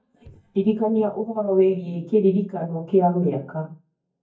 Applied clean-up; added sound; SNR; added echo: neural mask model DeepFilterNet 3.